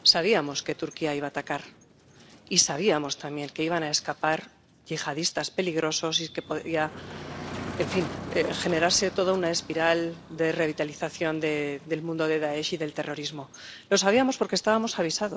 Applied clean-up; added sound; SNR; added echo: none; Motor vehicle (road); 16 dB; none.